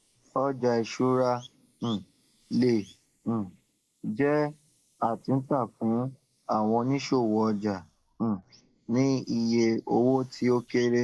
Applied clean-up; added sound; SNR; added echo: neural mask model Resemble Enhance denoiser.